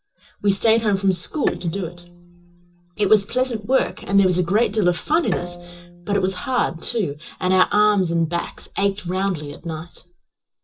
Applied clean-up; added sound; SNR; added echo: neural separator model SepFormer DNS4.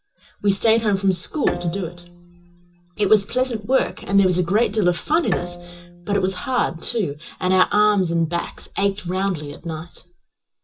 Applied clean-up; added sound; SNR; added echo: none; Bowed string instrument; 15 dB; reverberation time 0.2 s.